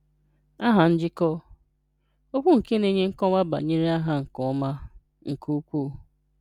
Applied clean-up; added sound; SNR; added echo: none; none; none; none.